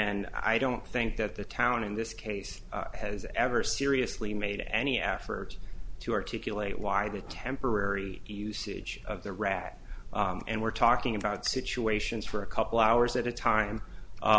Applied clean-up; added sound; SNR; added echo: none; none; none; none.